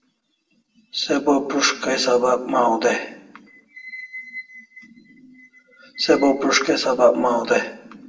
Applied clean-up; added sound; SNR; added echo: none; none; none; reverberation time 0.6 s.